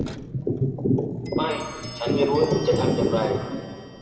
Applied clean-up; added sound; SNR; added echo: none; Clock; 17 dB; reverberation time 2.0 s.